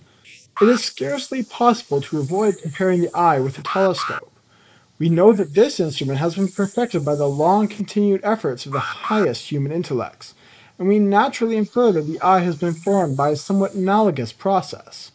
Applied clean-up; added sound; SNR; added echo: neural mask model Resemble Enhance denoiser.